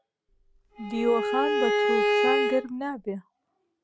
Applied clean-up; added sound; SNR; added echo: none; Bowed string instrument; -4 dB; none.